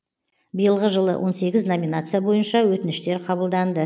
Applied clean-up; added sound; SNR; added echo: none; none; none; none.